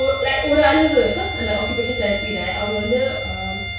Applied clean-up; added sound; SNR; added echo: none; Bowed string instrument; 7 dB; reverberation time 0.6 s.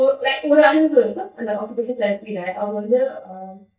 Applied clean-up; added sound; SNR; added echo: neural mask model DeepFilterNet 3.